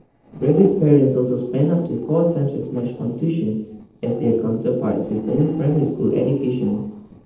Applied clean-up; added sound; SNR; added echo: neural separator model SepFormer DNS4.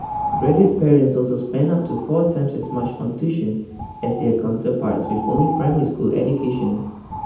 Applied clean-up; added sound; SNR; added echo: none; Bird; 11 dB; reverberation time 0.8 s.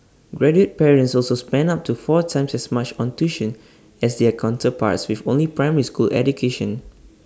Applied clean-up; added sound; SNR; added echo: none; none; none; none.